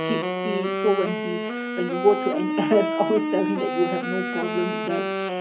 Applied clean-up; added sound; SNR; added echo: none; Wind instrument, woodwind instrument; 1 dB; reverberation time 0.3 s.